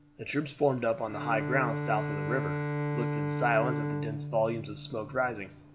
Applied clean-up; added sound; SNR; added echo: none; Bowed string instrument; 3 dB; none.